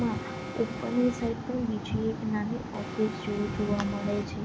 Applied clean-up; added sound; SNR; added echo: none; Alarm; 14 dB; none.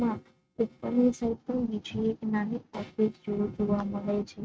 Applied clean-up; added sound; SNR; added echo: neural mask model RNNoise.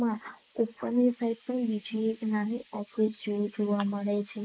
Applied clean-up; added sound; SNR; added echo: neural mask model Resemble Enhance denoiser.